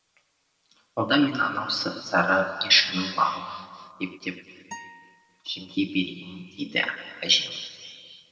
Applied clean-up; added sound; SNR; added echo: none; Acoustic guitar; 19 dB; reverberation time 2.3 s.